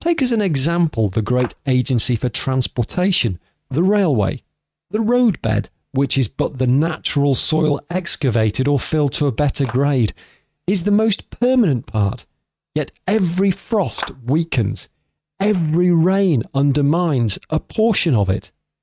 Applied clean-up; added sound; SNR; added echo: neural mask model RNNoise.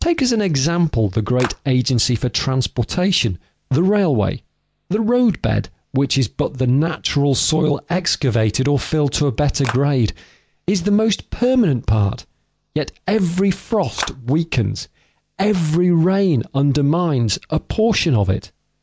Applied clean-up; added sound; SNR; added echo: none; Clapping; 10 dB; none.